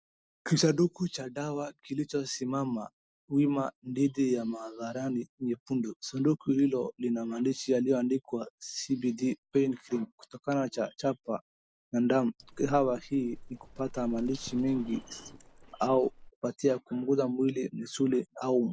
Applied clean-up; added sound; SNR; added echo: none; Livestock, farm animals, working animals; 16 dB; none.